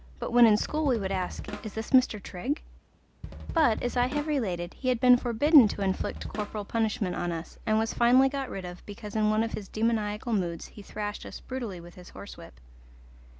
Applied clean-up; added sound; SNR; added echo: none; Drum kit; 12 dB; none.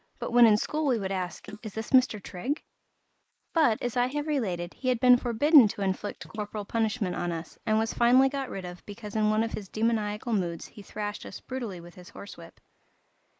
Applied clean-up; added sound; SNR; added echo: neural mask model Resemble Enhance denoiser.